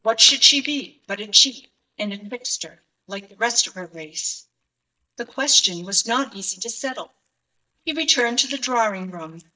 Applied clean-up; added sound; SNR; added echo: neural mask model DeepFilterNet 3.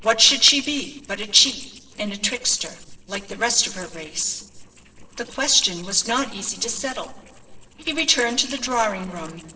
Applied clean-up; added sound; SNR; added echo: neural separator model SepFormer DNS4.